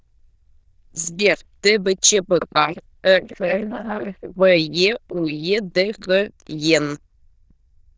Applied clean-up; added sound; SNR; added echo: neural diffusion model UNIVERSE++.